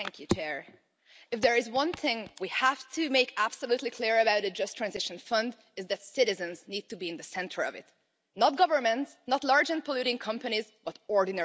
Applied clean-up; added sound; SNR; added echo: none; Walk, footsteps; 18 dB; none.